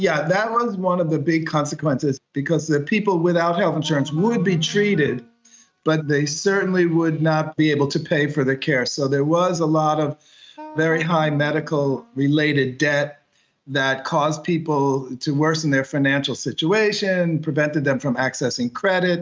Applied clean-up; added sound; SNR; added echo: neural mask model RNNoise.